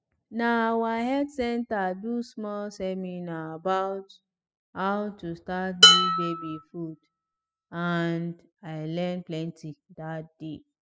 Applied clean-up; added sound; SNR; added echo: classical method spectral subtraction.